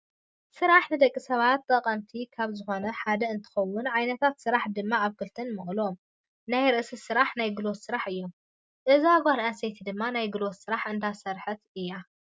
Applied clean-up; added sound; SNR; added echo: none; none; none; none.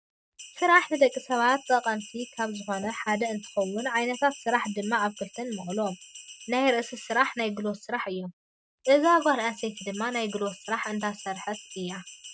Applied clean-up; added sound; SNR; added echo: none; Bell; 18 dB; none.